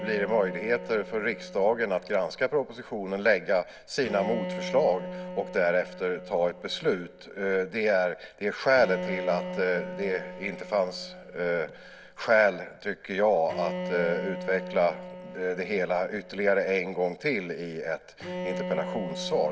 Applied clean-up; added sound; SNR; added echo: none; Bowed string instrument; 11 dB; none.